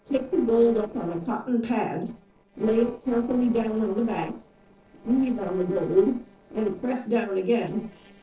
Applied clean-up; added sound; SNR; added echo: neural separator model SepFormer DNS4.